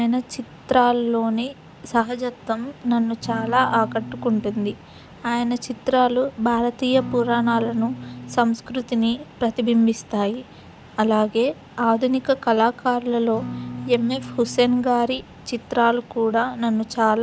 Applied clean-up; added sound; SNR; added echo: none; Acoustic guitar / Strum; 11 dB; none.